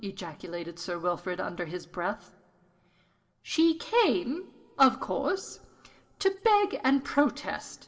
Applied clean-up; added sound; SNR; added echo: none; none; none; reverberation time 1.1 s.